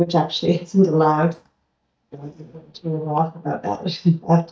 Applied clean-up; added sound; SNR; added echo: neural mask model DeepFilterNet 3.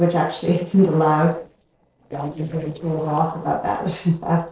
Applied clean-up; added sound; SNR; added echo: neural separator model SepFormer DNS4.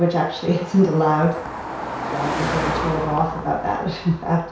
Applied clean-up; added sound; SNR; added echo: none; Car passing by; 7 dB; reverberation time 0.6 s.